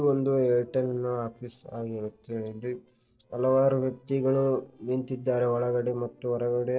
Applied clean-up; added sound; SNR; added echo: neural separator model SepFormer DNS4.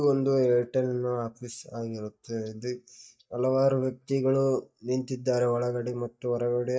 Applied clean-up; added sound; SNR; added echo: neural mask model DeepFilterNet 3.